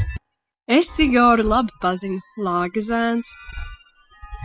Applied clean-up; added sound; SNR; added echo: classical method spectral subtraction.